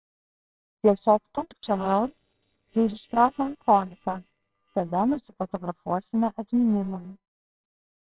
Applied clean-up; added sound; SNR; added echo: neural separator model SepFormer WHAMR!.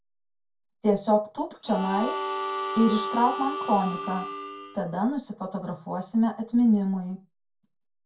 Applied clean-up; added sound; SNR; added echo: none; Harmonica; 5 dB; reverberation time 0.2 s.